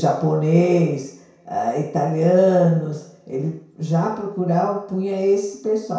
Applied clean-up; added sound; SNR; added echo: none; none; none; reverberation time 0.6 s.